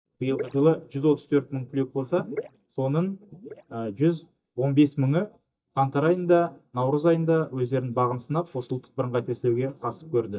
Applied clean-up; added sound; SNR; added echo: neural mask model DeepFilterNet 3.